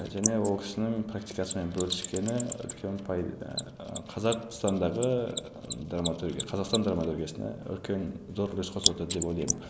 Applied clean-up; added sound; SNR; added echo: neural mask model Resemble Enhance denoiser.